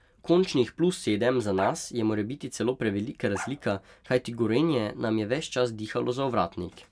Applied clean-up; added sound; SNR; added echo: none; Bark; 16 dB; none.